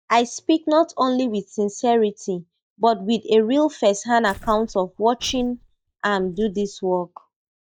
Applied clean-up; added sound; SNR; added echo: neural mask model DeepFilterNet 3.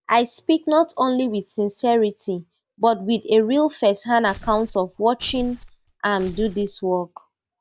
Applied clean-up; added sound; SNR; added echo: none; Tearing; 17 dB; none.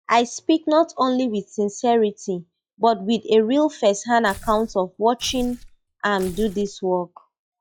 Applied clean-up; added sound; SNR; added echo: classical method log-MMSE.